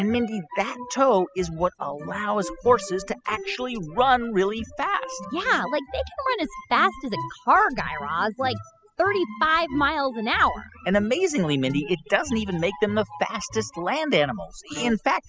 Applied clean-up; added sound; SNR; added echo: classical method spectral subtraction.